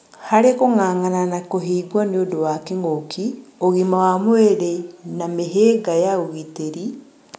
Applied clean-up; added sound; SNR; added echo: none; none; none; none.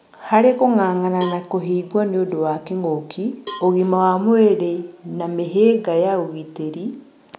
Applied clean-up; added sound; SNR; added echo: none; Cowbell; 20 dB; none.